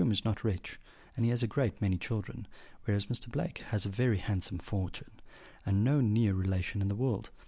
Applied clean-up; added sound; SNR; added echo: none; none; none; none.